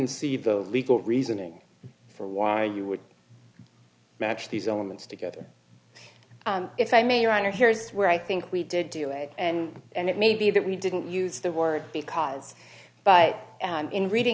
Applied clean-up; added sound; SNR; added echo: none; Gurgling / Liquid; 18 dB; none.